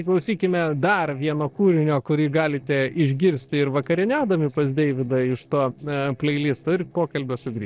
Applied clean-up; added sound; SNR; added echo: neural separator model SepFormer DNS4.